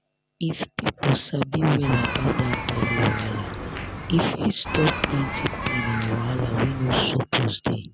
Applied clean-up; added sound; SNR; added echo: none; Human group actions; 5 dB; none.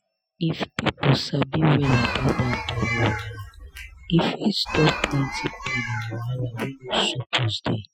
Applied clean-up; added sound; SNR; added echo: classical method Wiener filter.